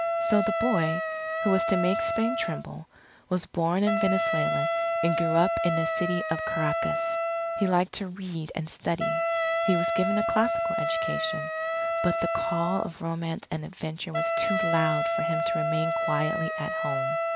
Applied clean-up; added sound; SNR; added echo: none; Wind instrument, woodwind instrument; -1 dB; none.